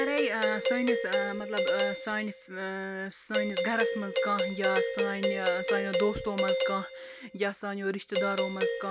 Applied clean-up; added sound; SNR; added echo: none; Doorbell; -2 dB; none.